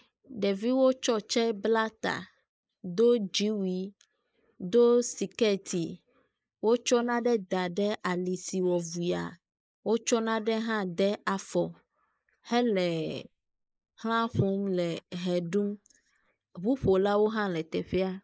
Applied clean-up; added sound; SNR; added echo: neural mask model Resemble Enhance denoiser.